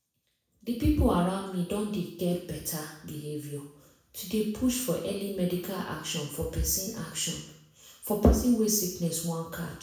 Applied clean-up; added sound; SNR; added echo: none; none; none; reverberation time 0.6 s.